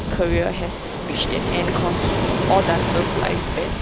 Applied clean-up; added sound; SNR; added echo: none; Waves, surf; -2 dB; none.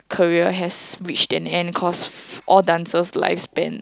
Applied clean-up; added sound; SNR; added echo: none; none; none; none.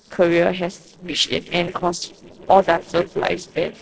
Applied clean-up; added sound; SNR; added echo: neural separator model SepFormer DNS4.